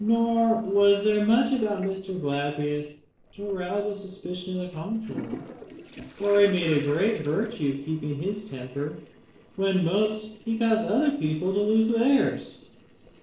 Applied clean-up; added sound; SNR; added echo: neural separator model SepFormer DNS4.